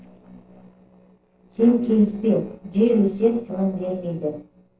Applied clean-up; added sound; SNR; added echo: neural separator model SepFormer DNS4.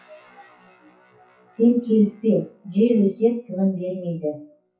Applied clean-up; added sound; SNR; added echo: classical method WPE with log-MMSE.